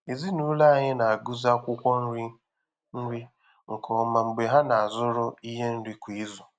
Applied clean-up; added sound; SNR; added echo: none; none; none; none.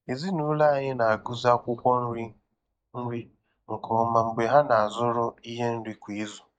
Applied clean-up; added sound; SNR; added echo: neural mask model DeepFilterNet 3.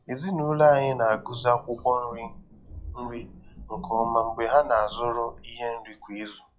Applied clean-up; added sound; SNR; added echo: classical method log-MMSE.